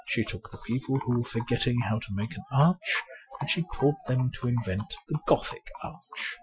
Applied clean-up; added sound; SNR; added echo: classical method Wiener filter.